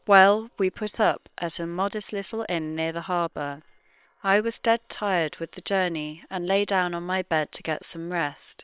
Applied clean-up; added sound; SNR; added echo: neural separator model SepFormer WHAM!.